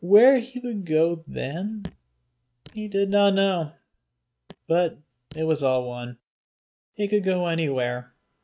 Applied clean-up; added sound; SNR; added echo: neural mask model RNNoise.